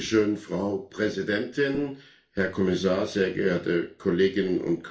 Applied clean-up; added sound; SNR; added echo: none; none; none; reverberation time 0.4 s.